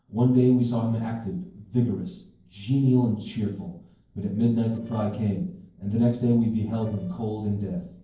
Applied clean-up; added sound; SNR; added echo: neural separator model SepFormer DNS4.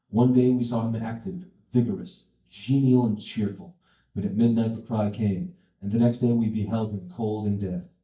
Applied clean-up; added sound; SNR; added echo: neural mask model DeepFilterNet 3.